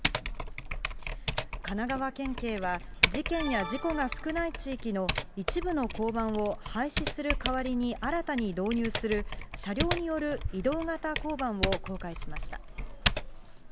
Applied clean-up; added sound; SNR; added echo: none; Typing; 0 dB; none.